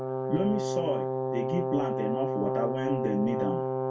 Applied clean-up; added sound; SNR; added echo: none; Brass instrument; -2 dB; reverberation time 0.2 s.